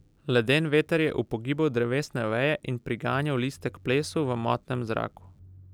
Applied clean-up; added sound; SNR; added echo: none; none; none; none.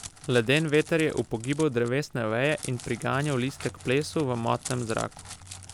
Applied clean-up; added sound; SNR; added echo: none; Crackle; 17 dB; none.